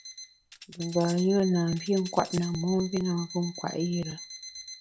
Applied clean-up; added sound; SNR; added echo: none; Tambourine + Alarm; 14 dB; none.